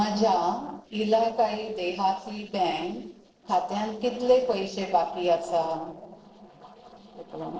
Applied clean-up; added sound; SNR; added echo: neural separator model SepFormer DNS4.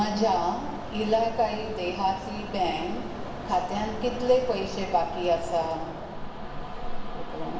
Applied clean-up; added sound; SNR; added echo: none; Mechanisms; 6 dB; reverberation time 0.7 s.